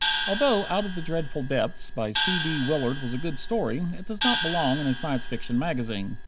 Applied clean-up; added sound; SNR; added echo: none; Gong; 2 dB; none.